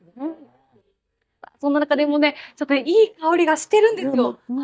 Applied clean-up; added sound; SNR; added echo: neural mask model DeepFilterNet 3.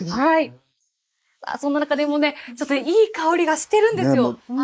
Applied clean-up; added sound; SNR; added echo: neural mask model Resemble Enhance denoiser.